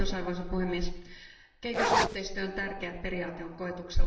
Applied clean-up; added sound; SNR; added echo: none; Zipper (clothing); -3 dB; reverberation time 0.8 s.